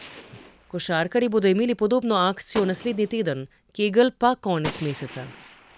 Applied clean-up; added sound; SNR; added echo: none; Gunshot, gunfire; 17 dB; none.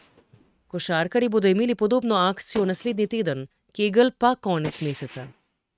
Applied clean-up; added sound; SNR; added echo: neural mask model RNNoise.